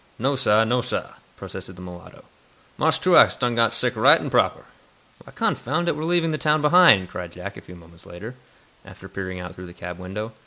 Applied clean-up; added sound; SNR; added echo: none; none; none; none.